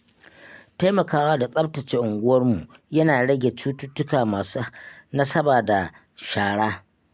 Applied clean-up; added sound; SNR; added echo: none; none; none; none.